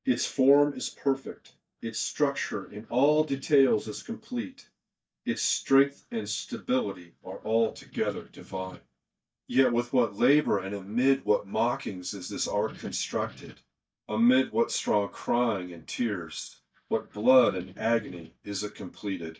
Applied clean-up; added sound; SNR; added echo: neural mask model DeepFilterNet 3.